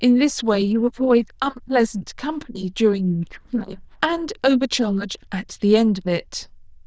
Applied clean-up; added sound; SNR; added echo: neural diffusion model UNIVERSE++.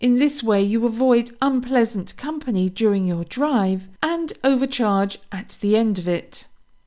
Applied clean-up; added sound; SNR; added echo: none; none; none; none.